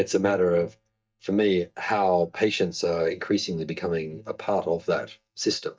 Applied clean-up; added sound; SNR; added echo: neural mask model DeepFilterNet 3.